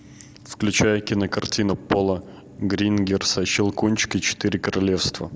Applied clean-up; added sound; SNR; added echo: none; none; none; none.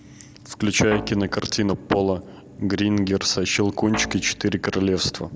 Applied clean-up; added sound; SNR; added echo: none; Guitar; 12 dB; none.